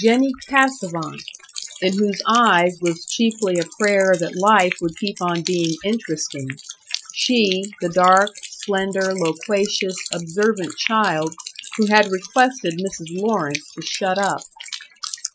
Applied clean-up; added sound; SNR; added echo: classical method Wiener filter.